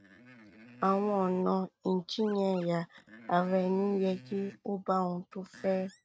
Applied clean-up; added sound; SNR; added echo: neural mask model RNNoise.